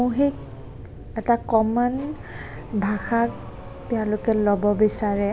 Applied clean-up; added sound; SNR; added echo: none; Accelerating, revving, vroom / Car; 19 dB; none.